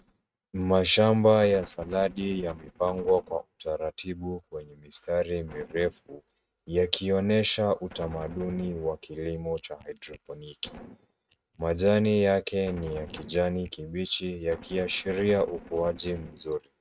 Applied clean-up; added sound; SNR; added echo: neural mask model RNNoise.